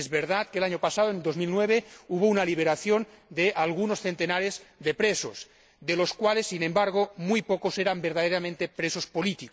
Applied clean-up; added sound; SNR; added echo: none; none; none; none.